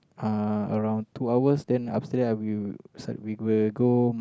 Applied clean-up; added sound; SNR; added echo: none; none; none; none.